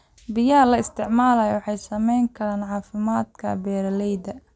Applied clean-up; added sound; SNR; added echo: none; none; none; none.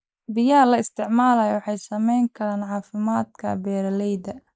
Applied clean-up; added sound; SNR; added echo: neural mask model Resemble Enhance denoiser.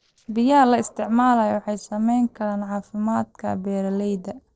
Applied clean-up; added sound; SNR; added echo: neural separator model SepFormer DNS4.